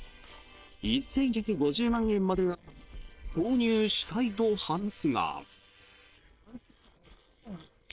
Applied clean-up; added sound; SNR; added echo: neural separator model SepFormer WHAM!.